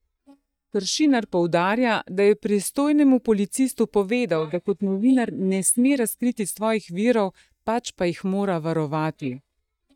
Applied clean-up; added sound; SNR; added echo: neural mask model DeepFilterNet 3.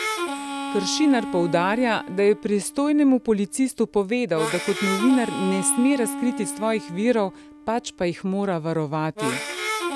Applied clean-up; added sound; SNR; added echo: none; Harmonica; 8 dB; none.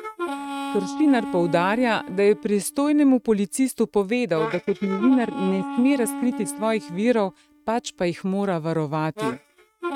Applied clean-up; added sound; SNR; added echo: neural mask model RNNoise.